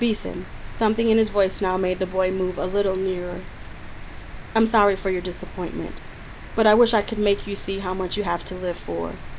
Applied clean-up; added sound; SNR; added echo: none; Rain; 11 dB; none.